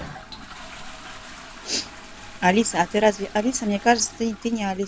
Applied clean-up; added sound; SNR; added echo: none; Toilet flush; 16 dB; none.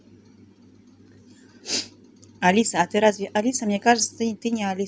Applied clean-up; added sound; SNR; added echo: none; none; none; none.